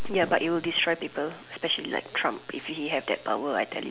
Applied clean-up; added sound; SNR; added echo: none; Fireworks; 13 dB; none.